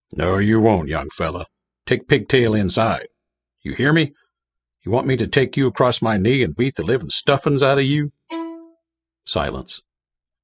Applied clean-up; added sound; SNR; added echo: classical method spectral subtraction.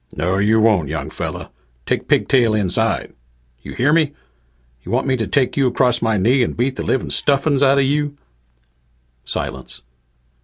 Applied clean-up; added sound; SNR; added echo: none; none; none; none.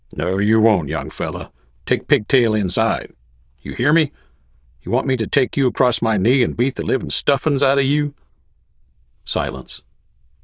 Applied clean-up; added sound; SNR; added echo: neural diffusion model UNIVERSE++.